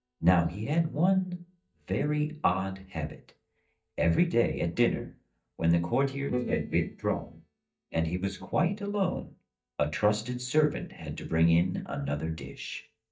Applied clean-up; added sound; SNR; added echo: neural mask model DeepFilterNet 3.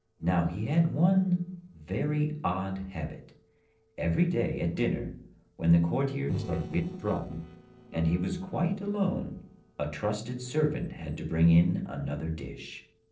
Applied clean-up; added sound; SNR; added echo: neural separator model SepFormer DNS4.